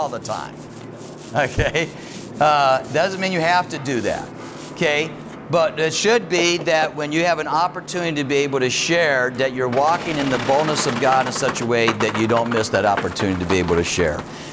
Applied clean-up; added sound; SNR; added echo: none; Boat, Water vehicle; 11 dB; none.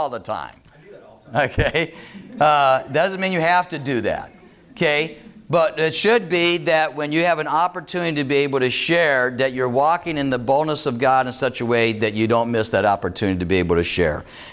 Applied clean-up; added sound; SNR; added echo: none; none; none; none.